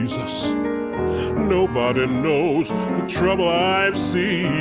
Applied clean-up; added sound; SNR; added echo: none; none; none; none.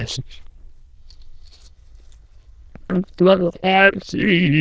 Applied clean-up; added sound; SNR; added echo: neural diffusion model UNIVERSE++.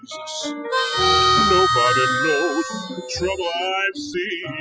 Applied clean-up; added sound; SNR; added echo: classical method spectral subtraction.